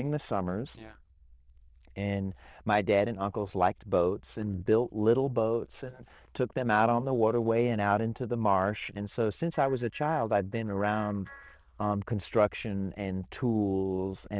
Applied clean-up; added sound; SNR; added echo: neural diffusion model UNIVERSE++.